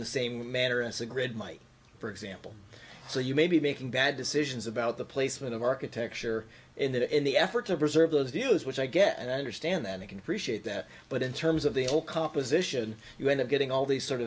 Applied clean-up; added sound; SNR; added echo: none; none; none; none.